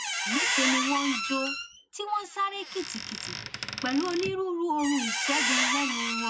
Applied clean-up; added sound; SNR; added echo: none; Squeak; 0 dB; none.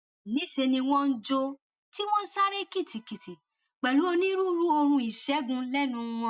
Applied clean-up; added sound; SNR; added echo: none; none; none; none.